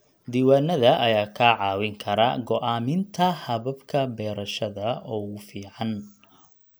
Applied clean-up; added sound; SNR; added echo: none; none; none; none.